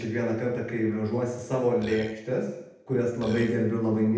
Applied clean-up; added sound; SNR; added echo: none; Burping, eructation; 9 dB; reverberation time 0.8 s.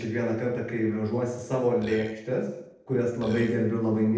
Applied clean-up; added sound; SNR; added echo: neural separator model SepFormer DNS4.